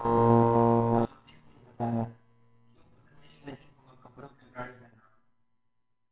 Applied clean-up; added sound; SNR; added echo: neural separator model SepFormer WHAMR!.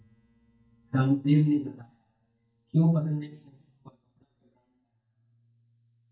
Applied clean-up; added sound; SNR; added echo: neural mask model DeepFilterNet 3.